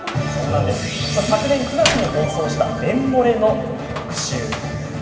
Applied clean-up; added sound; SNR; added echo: none; Slam; 12 dB; reverberation time 2.6 s.